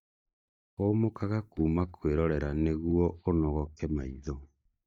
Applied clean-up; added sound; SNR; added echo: neural mask model DeepFilterNet 3.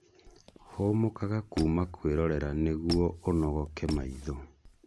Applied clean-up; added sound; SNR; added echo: none; Squeak; 13 dB; none.